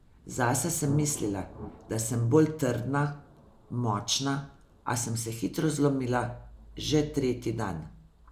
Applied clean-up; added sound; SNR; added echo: none; Thunder; 19 dB; none.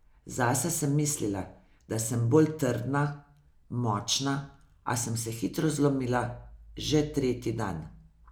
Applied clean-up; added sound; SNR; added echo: none; none; none; none.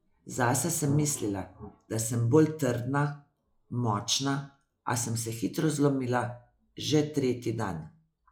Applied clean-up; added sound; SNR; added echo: classical method log-MMSE.